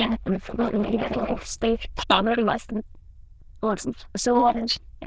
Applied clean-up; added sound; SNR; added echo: neural diffusion model UNIVERSE++.